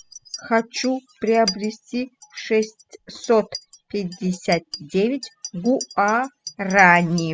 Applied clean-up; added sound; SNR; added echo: classical method spectral subtraction.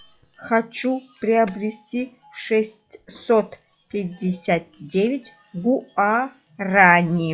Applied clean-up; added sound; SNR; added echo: classical method log-MMSE.